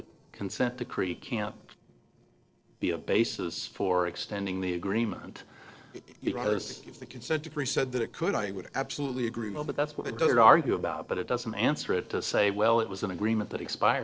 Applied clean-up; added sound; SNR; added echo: neural separator model SepFormer DNS4.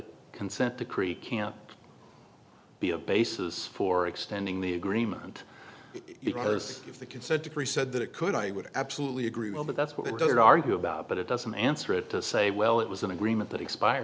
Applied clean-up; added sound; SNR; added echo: none; none; none; none.